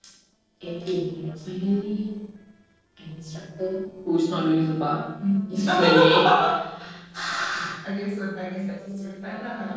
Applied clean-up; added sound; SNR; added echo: neural separator model SepFormer DNS4.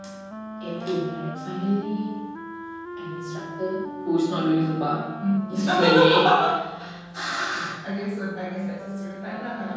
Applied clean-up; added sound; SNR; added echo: none; Wind instrument, woodwind instrument; 12 dB; reverberation time 1.3 s.